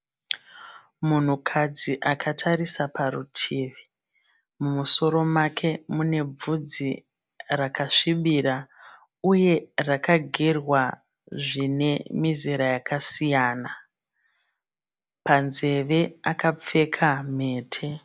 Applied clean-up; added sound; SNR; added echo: none; none; none; none.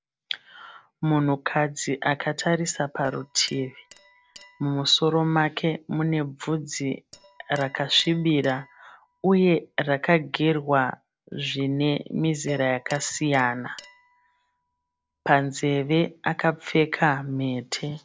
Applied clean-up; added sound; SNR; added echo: neural separator model SepFormer DNS4.